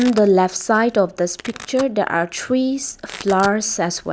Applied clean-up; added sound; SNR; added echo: none; Domestic sounds, home sounds; 19 dB; none.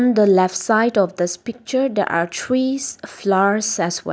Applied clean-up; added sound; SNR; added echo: none; none; none; none.